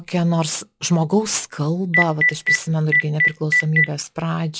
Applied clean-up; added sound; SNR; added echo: classical method log-MMSE.